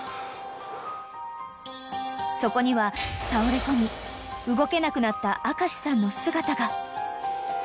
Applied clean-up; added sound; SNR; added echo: none; none; none; none.